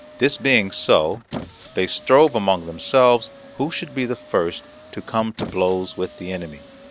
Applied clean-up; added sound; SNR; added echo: none; Squeak; 18 dB; none.